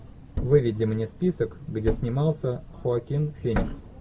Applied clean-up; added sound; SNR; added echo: none; Thump, thud; 9 dB; none.